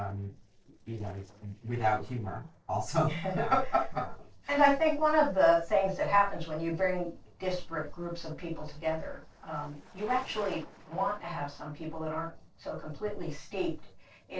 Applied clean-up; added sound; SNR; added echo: neural separator model SepFormer DNS4.